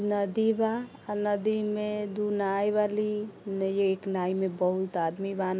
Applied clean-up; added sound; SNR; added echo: none; none; none; none.